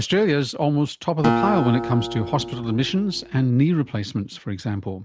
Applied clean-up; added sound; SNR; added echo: none; Acoustic guitar; 6 dB; none.